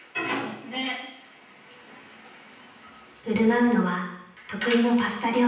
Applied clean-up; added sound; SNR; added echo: none; none; none; reverberation time 0.9 s.